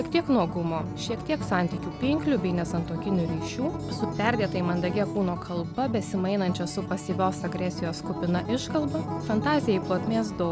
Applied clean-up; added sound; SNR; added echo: none; Acoustic guitar; 6 dB; none.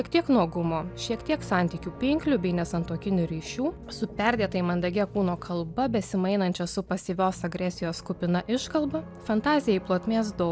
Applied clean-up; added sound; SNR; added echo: none; none; none; none.